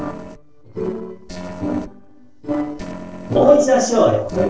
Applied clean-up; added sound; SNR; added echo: neural separator model SepFormer DNS4.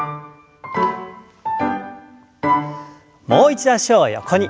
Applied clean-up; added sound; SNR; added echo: none; none; none; none.